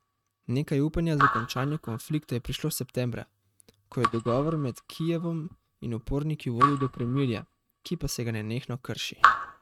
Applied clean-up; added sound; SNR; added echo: neural mask model RNNoise.